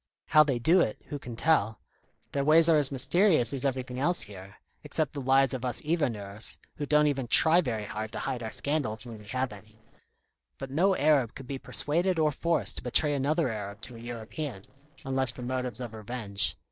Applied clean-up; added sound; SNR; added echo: neural separator model SepFormer DNS4.